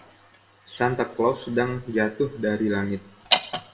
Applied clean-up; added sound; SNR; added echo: none; none; none; reverberation time 0.5 s.